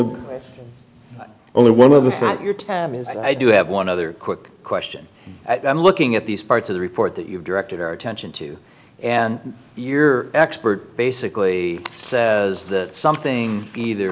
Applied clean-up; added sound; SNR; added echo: none; none; none; none.